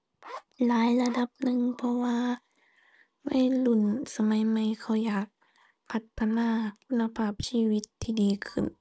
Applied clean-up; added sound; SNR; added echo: none; Zipper (clothing); 17 dB; none.